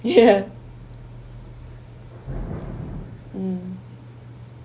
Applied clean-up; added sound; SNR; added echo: none; Thunder / Rain; 14 dB; none.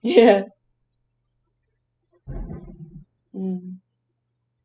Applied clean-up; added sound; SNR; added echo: classical method spectral subtraction.